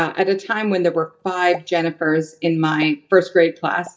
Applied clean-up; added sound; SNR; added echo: neural mask model DeepFilterNet 3.